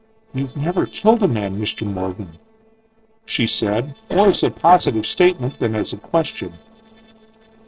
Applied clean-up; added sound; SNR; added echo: neural separator model SepFormer DNS4.